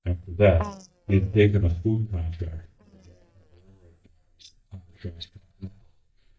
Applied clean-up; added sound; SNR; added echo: neural mask model DeepFilterNet 3.